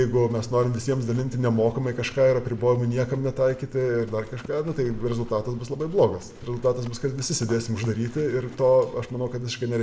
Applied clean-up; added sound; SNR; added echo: none; Livestock, farm animals, working animals; 18 dB; reverberation time 0.7 s.